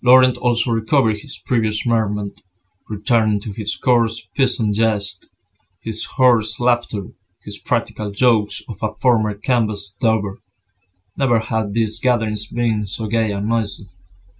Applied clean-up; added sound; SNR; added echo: none; none; none; none.